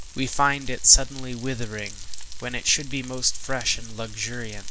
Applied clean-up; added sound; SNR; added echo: none; Frying (food); 19 dB; none.